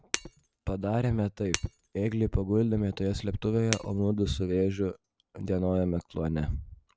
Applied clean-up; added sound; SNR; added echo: none; Shatter; 12 dB; none.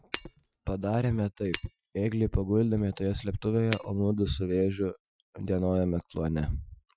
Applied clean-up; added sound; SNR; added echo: classical method Wiener filter.